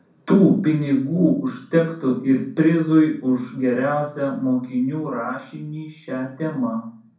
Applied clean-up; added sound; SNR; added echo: none; none; none; reverberation time 0.6 s.